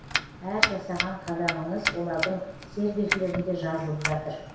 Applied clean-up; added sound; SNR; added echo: none; Domestic sounds, home sounds; 2 dB; reverberation time 0.7 s.